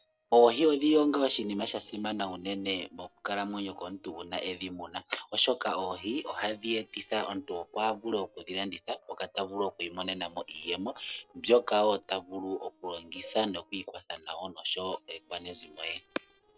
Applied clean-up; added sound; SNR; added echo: neural separator model SepFormer DNS4.